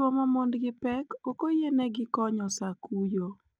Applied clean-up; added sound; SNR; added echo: none; none; none; none.